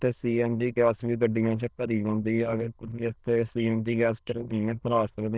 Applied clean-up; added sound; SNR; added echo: neural diffusion model UNIVERSE++.